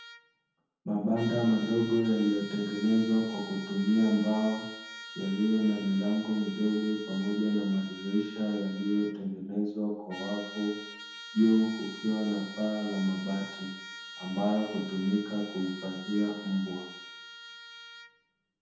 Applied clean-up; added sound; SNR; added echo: none; Trumpet; 15 dB; reverberation time 0.9 s.